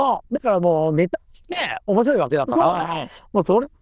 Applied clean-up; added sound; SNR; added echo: neural diffusion model UNIVERSE++.